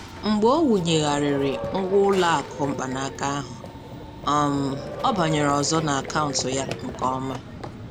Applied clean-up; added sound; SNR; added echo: none; Run / Train + Applause / Crowd / Cheering; 10 dB; none.